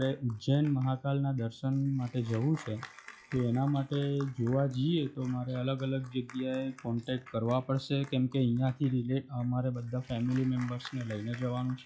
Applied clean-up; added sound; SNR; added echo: classical method log-MMSE.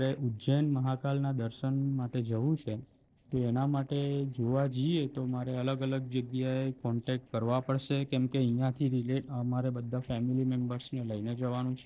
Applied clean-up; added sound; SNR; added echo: neural separator model SepFormer DNS4.